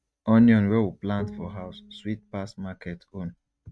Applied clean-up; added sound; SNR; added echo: neural mask model RNNoise.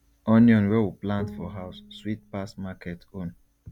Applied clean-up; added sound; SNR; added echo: none; Bowed string instrument; 18 dB; none.